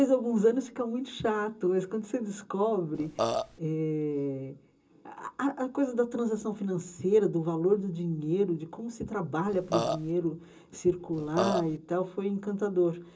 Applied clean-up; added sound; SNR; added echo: none; Burping, eructation; 2 dB; reverberation time 0.2 s.